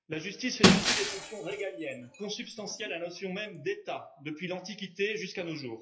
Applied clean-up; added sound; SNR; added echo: classical method WPE with log-MMSE.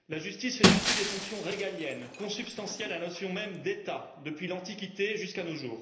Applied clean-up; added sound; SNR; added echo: none; Shatter; -4 dB; reverberation time 0.8 s.